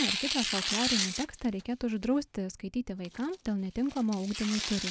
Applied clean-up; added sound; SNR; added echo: none; Tearing; 4 dB; none.